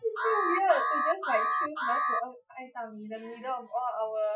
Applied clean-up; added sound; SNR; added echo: classical method Wiener filter.